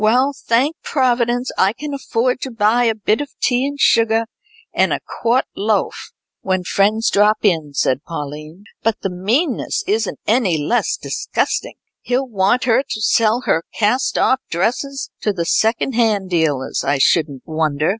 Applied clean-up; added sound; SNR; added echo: none; none; none; none.